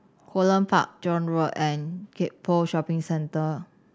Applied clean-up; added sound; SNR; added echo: none; none; none; none.